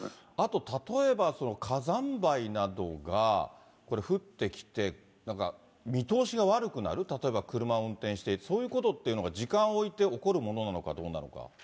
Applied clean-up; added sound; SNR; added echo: none; none; none; none.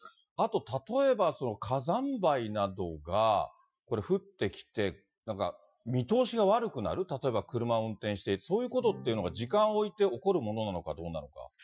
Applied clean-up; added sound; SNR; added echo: classical method Wiener filter.